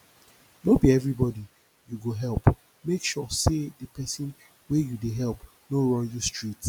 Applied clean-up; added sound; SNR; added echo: none; none; none; none.